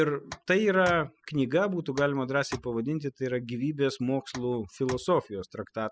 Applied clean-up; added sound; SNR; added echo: classical method spectral subtraction.